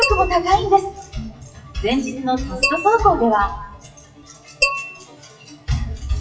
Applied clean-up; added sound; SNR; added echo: classical method WPE with log-MMSE.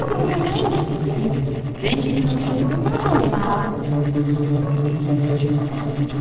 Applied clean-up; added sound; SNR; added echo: neural separator model SepFormer DNS4.